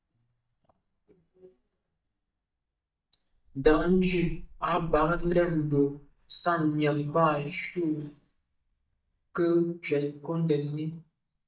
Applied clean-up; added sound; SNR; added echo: neural mask model DeepFilterNet 3.